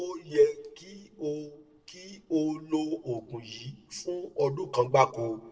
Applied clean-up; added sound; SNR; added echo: neural separator model SepFormer DNS4.